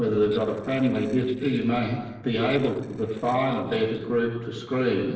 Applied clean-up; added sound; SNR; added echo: neural separator model SepFormer DNS4.